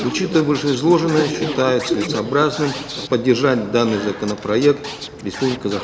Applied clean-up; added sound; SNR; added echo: none; Scratching (performance technique); 16 dB; none.